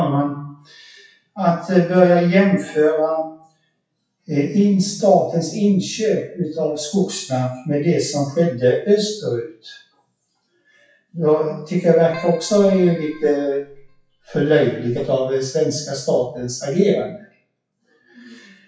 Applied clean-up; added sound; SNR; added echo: classical method WPE with log-MMSE.